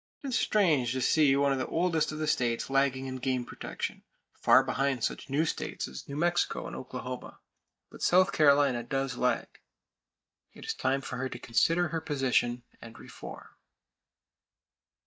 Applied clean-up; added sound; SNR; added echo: neural mask model DeepFilterNet 3.